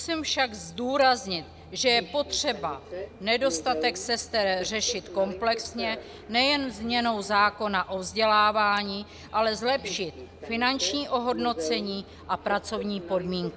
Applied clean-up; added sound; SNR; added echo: none; Subway, metro, underground; 12 dB; none.